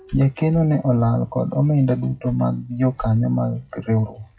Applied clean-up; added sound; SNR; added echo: classical method WPE with log-MMSE.